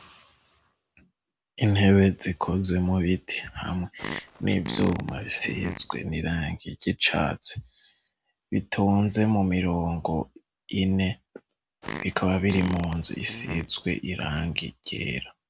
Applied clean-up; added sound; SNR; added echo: none; Fart; 12 dB; none.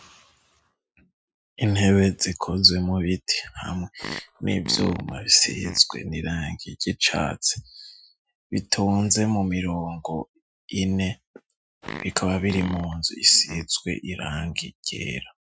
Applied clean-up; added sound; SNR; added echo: classical method Wiener filter.